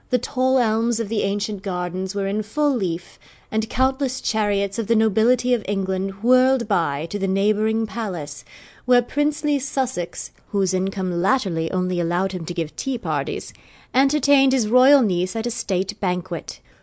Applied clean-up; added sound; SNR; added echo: none; none; none; none.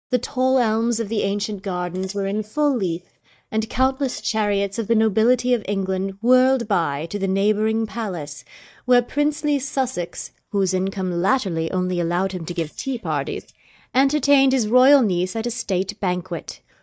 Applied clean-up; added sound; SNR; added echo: neural mask model DeepFilterNet 3.